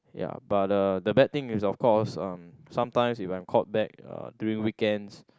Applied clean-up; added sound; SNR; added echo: none; none; none; none.